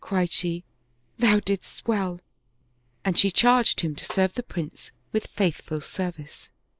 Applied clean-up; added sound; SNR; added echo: neural mask model Resemble Enhance denoiser.